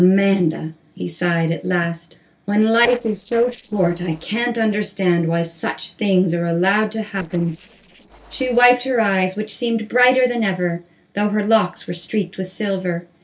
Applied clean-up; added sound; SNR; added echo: neural separator model SepFormer DNS4.